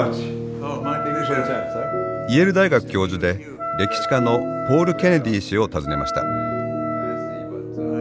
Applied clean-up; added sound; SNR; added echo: none; Wind instrument, woodwind instrument; 6 dB; none.